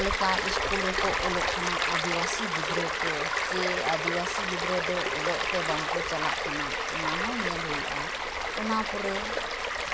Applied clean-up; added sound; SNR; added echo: none; Stream; -4 dB; none.